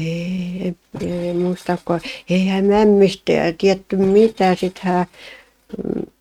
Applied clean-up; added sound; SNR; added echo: neural mask model RNNoise.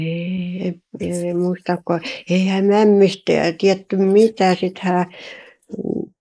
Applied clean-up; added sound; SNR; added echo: neural mask model Resemble Enhance denoiser.